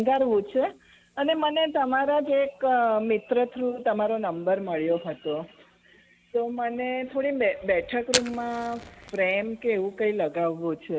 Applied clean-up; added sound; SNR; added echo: none; Fire; 16 dB; none.